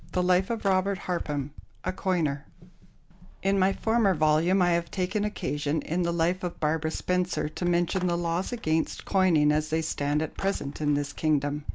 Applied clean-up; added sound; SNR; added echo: none; Typing + Skateboard; 15 dB; none.